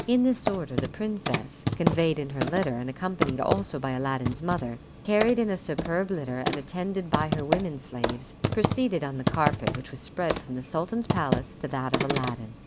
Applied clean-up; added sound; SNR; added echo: none; Computer keyboard; 1 dB; none.